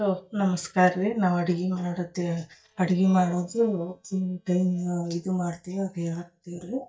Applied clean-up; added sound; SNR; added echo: neural mask model DeepFilterNet 3.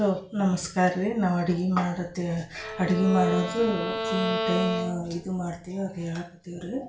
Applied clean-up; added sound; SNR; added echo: none; Bowed string instrument; 4 dB; reverberation time 0.4 s.